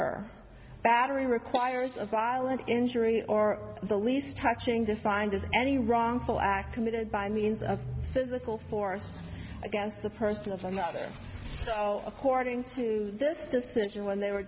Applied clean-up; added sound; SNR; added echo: none; none; none; none.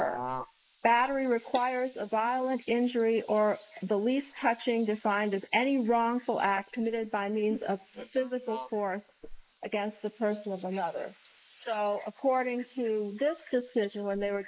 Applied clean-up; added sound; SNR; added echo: neural mask model Resemble Enhance denoiser.